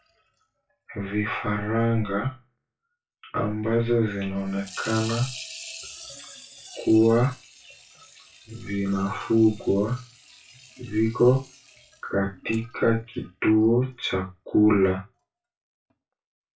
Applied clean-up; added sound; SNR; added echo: classical method WPE with log-MMSE.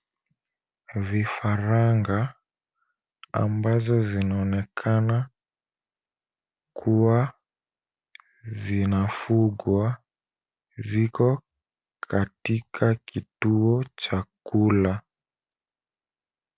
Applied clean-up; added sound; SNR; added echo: none; none; none; none.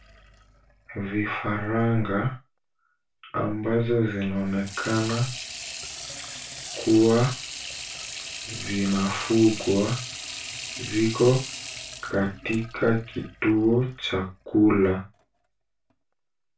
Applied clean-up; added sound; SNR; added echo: none; Sink (filling or washing) / Water tap, faucet; 13 dB; reverberation time 0.2 s.